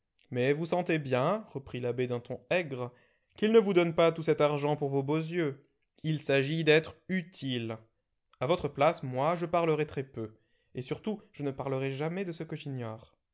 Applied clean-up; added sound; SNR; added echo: none; none; none; none.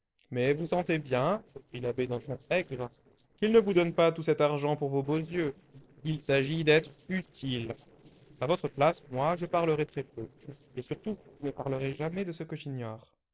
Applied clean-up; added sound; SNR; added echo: neural separator model SepFormer DNS4.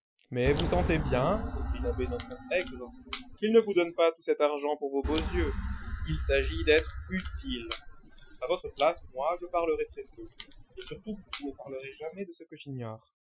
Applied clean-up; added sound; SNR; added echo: classical method Wiener filter.